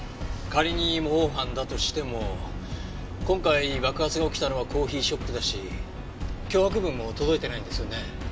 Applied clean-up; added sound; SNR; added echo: none; none; none; none.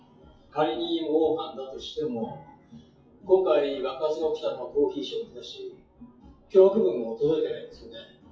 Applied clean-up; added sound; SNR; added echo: classical method WPE with log-MMSE.